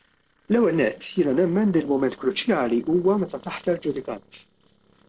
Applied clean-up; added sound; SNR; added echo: neural separator model SepFormer DNS4.